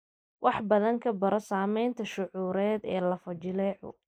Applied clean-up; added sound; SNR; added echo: neural mask model Resemble Enhance denoiser.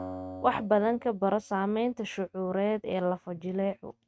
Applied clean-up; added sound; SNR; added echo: neural mask model RNNoise.